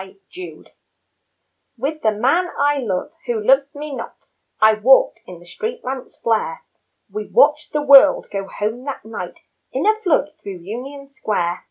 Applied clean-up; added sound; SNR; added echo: none; none; none; none.